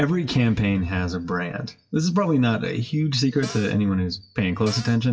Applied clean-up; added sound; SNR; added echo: classical method WPE with log-MMSE.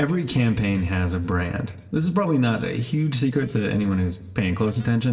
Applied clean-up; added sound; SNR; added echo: neural separator model SepFormer DNS4.